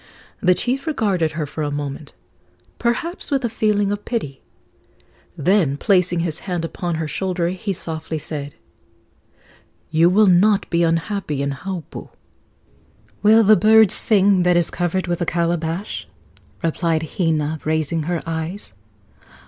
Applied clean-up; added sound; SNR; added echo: none; none; none; none.